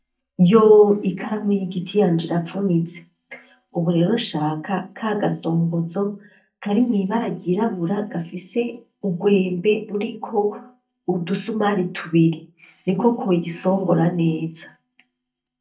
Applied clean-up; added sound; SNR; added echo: neural mask model DeepFilterNet 3.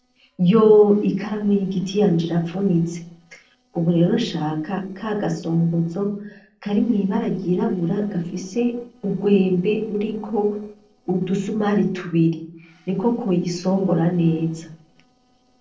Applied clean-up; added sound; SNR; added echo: neural separator model SepFormer DNS4.